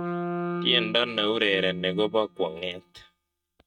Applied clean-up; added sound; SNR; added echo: neural mask model DeepFilterNet 3.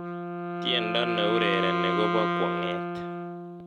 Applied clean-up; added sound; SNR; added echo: none; Wind instrument, woodwind instrument; -2 dB; none.